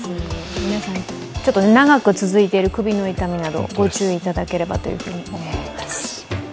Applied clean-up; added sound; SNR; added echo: none; none; none; none.